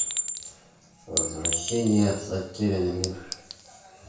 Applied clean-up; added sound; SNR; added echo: none; Chink, clink; 4 dB; reverberation time 0.6 s.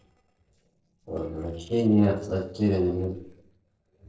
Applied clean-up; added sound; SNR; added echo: neural separator model SepFormer DNS4.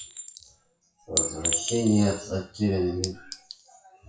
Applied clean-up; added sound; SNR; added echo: classical method WPE with log-MMSE.